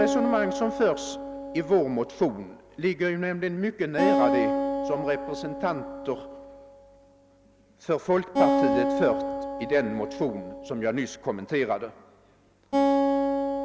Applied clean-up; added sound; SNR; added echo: none; Acoustic guitar; 0 dB; none.